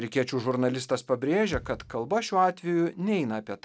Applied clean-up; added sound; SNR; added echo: none; Thump, thud; 16 dB; none.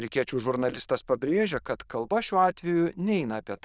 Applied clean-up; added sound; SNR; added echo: neural diffusion model UNIVERSE++.